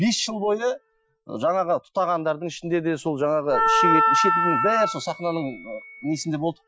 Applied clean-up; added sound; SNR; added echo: classical method Wiener filter.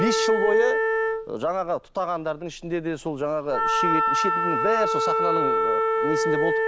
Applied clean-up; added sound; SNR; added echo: none; Wind instrument, woodwind instrument; -3 dB; none.